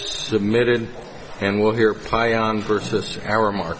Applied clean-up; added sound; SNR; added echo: none; none; none; none.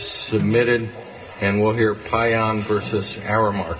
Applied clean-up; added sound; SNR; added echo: none; Snare drum; 16 dB; reverberation time 0.2 s.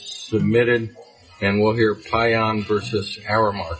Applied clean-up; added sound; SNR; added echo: classical method WPE with log-MMSE.